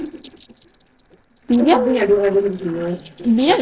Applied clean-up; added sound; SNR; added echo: neural separator model SepFormer DNS4.